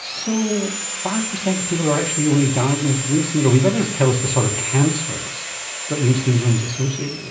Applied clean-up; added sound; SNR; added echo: none; Sawing; 6 dB; reverberation time 0.5 s.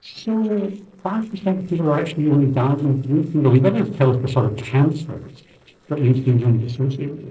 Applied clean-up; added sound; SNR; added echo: neural separator model SepFormer DNS4.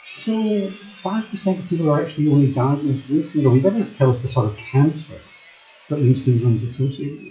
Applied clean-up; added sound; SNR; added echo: classical method WPE with log-MMSE.